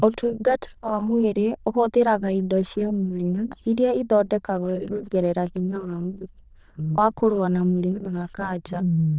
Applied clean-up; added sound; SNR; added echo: neural diffusion model UNIVERSE++.